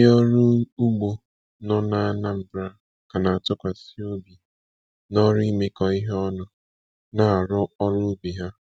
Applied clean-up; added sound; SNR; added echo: none; none; none; none.